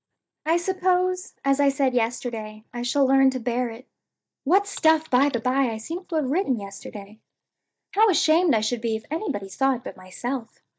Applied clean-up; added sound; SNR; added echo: neural mask model DeepFilterNet 3.